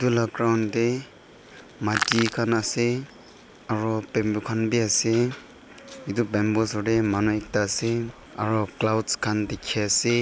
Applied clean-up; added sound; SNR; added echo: none; Crushing; 4 dB; none.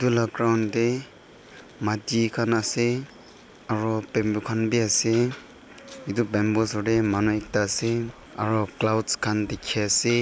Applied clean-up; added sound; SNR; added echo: none; none; none; none.